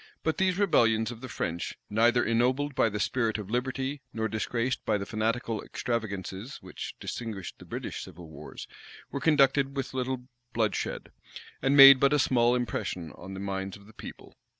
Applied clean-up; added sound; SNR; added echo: none; none; none; none.